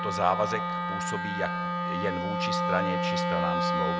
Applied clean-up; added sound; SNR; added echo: none; Wind instrument, woodwind instrument; -4 dB; none.